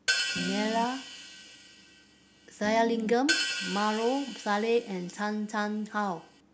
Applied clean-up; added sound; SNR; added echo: none; Piano + Hi-hat; 5 dB; none.